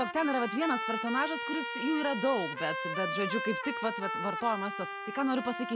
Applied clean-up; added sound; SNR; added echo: none; Trumpet; 4 dB; none.